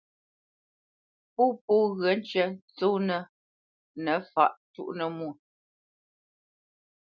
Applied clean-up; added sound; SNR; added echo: none; none; none; none.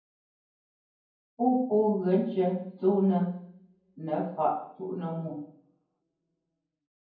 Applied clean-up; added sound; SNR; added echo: none; none; none; reverberation time 0.9 s.